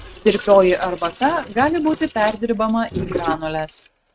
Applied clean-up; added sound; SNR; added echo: neural mask model RNNoise.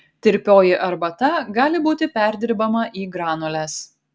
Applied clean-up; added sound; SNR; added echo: none; none; none; none.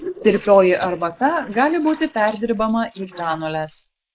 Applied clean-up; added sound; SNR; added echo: neural mask model Resemble Enhance denoiser.